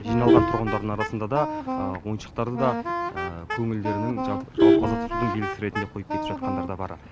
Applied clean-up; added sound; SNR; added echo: none; Wind instrument, woodwind instrument + Vehicle horn, car horn, honking; -3 dB; none.